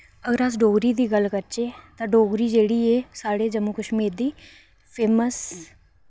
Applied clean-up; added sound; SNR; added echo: none; none; none; none.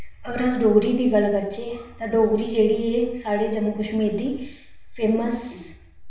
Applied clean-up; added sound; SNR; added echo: none; none; none; reverberation time 0.7 s.